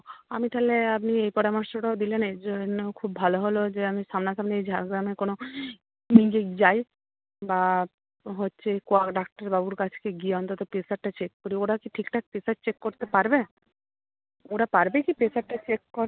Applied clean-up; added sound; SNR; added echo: none; none; none; none.